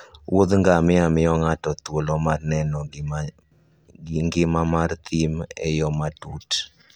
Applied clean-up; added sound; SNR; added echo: none; none; none; none.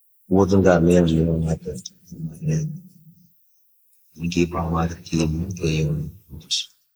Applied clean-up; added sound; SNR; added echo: neural mask model Resemble Enhance denoiser.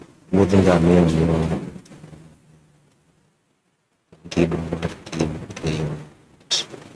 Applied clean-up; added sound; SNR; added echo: neural mask model RNNoise.